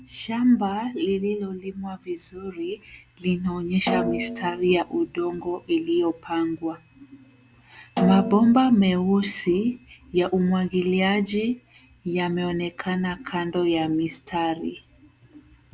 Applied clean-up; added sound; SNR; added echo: none; Snare drum; 8 dB; none.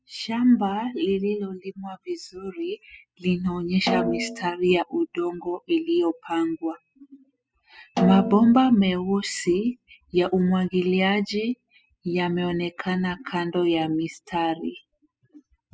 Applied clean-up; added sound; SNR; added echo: classical method spectral subtraction.